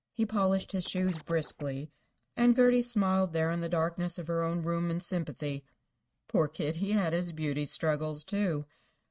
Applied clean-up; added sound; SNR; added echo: neural mask model RNNoise.